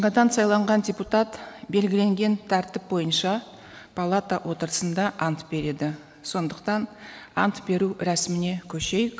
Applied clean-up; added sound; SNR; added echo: none; none; none; none.